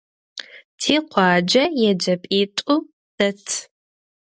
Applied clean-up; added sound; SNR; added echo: none; none; none; none.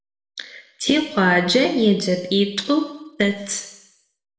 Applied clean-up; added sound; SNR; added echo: none; none; none; reverberation time 0.8 s.